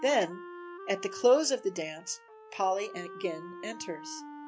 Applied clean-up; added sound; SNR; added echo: none; Wind instrument, woodwind instrument; 14 dB; none.